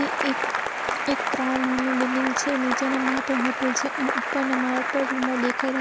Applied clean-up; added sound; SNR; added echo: none; Applause / Cheering; 1 dB; none.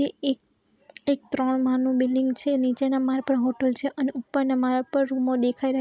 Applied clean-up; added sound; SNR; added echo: none; none; none; none.